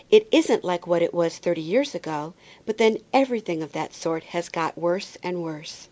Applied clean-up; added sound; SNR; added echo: none; none; none; none.